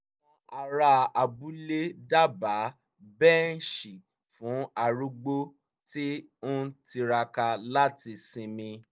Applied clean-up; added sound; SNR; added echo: none; none; none; none.